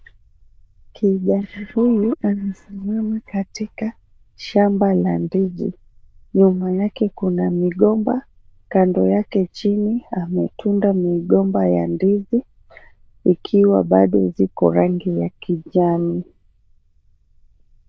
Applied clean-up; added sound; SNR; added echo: neural diffusion model UNIVERSE++.